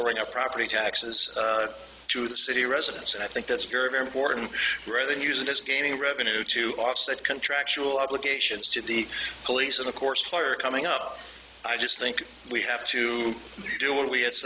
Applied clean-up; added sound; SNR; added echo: none; none; none; none.